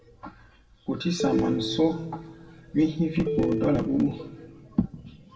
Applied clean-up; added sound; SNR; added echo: none; Telephone; 5 dB; reverberation time 1.6 s.